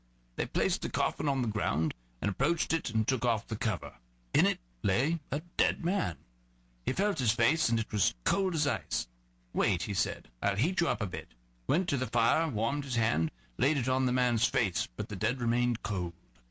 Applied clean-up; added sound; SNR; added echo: none; none; none; none.